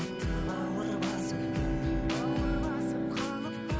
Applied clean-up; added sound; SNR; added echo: none; Bowed string instrument; 0 dB; none.